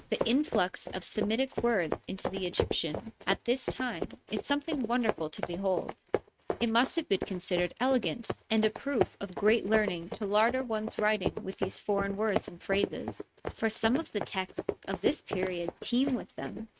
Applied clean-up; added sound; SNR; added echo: neural mask model RNNoise.